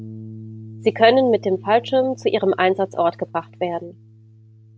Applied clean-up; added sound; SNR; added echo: none; Bass guitar; 18 dB; none.